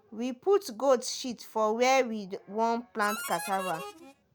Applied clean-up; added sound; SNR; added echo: none; Harmonica; 10 dB; none.